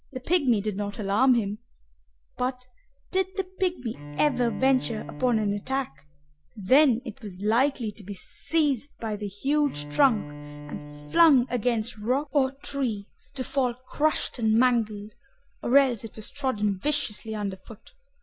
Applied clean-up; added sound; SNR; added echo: none; Bowed string instrument; 13 dB; none.